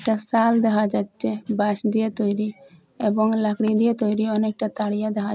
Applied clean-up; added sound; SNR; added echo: none; none; none; none.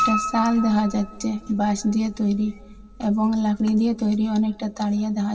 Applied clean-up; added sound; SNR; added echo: none; Piano; 11 dB; reverberation time 1.7 s.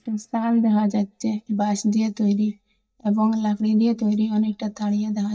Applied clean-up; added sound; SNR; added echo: neural mask model DeepFilterNet 3.